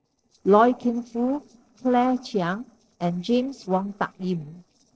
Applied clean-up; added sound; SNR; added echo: neural separator model SepFormer DNS4.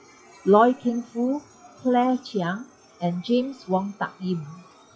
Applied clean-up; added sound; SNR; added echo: classical method WPE with log-MMSE.